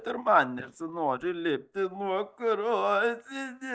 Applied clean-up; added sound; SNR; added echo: neural mask model DeepFilterNet 3.